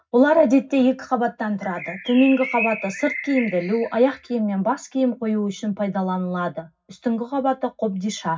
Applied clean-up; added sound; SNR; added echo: none; Bird; 10 dB; reverberation time 0.4 s.